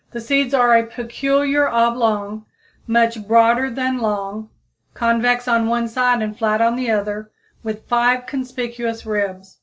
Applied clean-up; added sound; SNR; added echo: none; none; none; none.